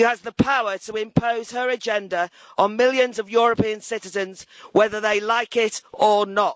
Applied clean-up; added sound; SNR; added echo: none; none; none; none.